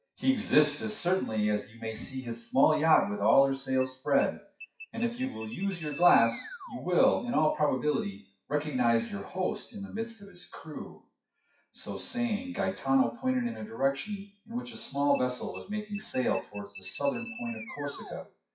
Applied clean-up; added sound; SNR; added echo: classical method WPE with log-MMSE.